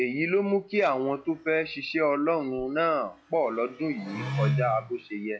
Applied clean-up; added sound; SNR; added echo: classical method log-MMSE.